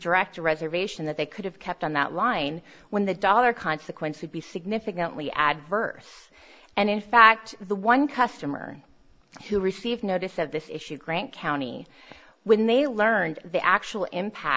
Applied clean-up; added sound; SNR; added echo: none; none; none; none.